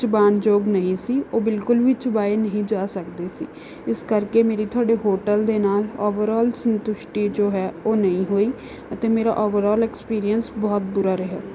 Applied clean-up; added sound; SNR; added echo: none; none; none; none.